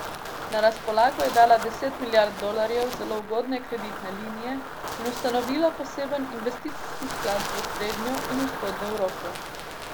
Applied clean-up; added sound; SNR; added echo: none; Wind; 7 dB; none.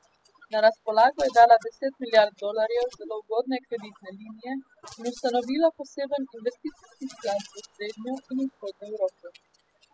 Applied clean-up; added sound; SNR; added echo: classical method spectral subtraction.